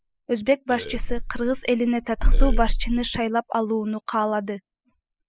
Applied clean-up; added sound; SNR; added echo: classical method spectral subtraction.